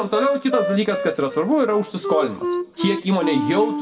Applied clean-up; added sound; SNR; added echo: none; Wind instrument, woodwind instrument; 5 dB; reverberation time 0.7 s.